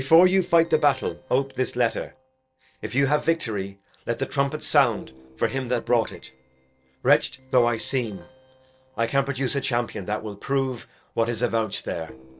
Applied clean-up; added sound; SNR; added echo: neural separator model SepFormer DNS4.